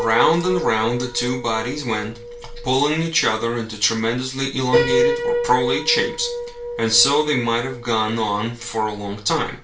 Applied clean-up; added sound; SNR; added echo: none; Piano; 5 dB; reverberation time 0.3 s.